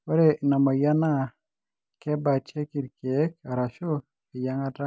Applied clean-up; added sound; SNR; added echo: none; none; none; none.